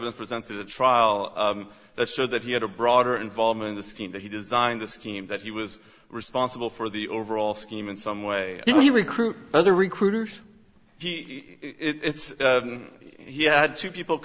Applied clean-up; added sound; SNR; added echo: none; none; none; none.